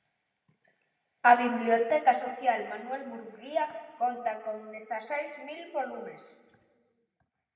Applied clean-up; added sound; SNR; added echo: none; none; none; reverberation time 1.6 s.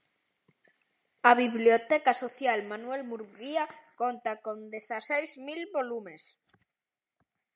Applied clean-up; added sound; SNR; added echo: none; none; none; none.